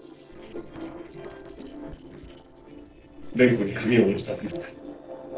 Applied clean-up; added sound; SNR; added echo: neural separator model SepFormer DNS4.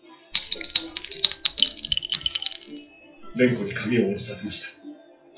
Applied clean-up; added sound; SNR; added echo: classical method WPE with log-MMSE.